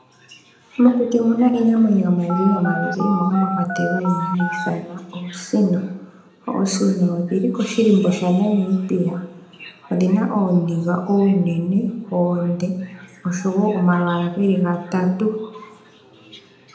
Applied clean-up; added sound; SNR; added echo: none; Telephone; 6 dB; reverberation time 0.8 s.